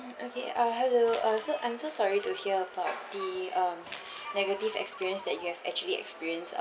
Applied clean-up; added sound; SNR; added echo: none; Crumpling, crinkling + Ringtone; 17 dB; none.